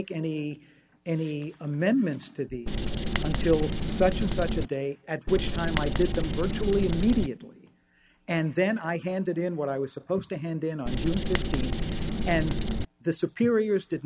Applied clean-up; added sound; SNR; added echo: none; Writing; -1 dB; none.